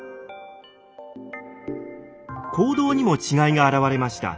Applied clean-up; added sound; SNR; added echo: none; none; none; none.